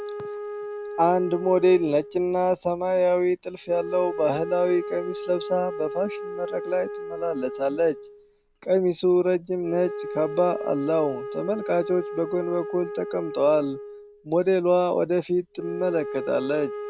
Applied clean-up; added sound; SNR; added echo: none; Wind instrument, woodwind instrument; 10 dB; none.